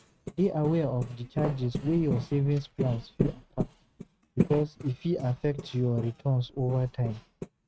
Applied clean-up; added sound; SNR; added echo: neural mask model RNNoise.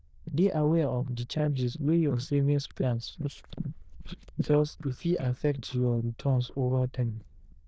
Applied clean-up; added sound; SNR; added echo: neural diffusion model UNIVERSE++.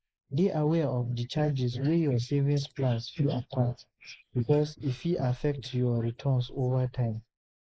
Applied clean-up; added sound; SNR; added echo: neural mask model Resemble Enhance denoiser.